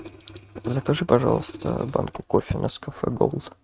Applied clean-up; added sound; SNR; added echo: neural mask model RNNoise.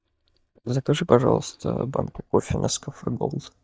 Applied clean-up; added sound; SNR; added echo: neural mask model DeepFilterNet 3.